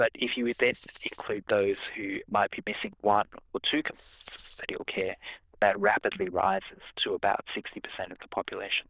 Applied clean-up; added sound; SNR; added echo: neural diffusion model UNIVERSE++.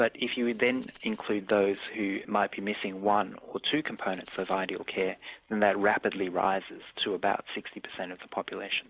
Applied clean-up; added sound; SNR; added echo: none; Rattle (instrument); 8 dB; none.